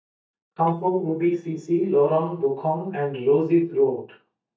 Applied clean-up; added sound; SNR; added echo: neural mask model DeepFilterNet 3.